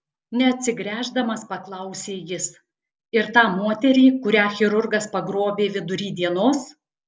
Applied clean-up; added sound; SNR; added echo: none; none; none; none.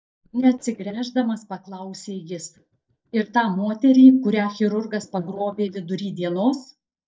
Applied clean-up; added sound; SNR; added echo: neural mask model DeepFilterNet 3.